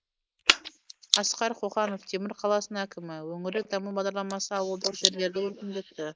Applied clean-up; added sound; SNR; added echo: neural mask model Resemble Enhance denoiser.